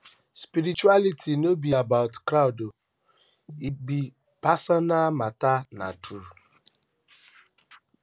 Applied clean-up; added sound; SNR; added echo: none; none; none; none.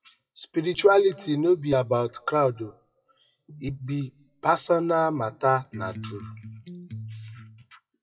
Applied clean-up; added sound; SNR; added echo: classical method WPE with log-MMSE.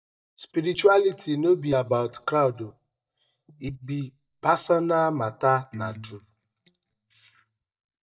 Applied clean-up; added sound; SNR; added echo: neural mask model DeepFilterNet 3.